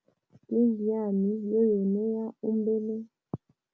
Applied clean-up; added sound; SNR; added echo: none; none; none; none.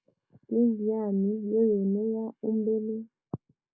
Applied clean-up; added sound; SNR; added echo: neural mask model Resemble Enhance denoiser.